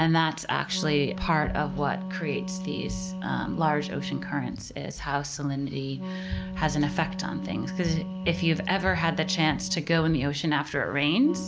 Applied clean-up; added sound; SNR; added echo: none; Wind instrument, woodwind instrument; 8 dB; none.